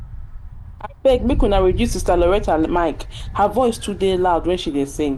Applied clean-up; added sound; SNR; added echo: none; Wind; 7 dB; none.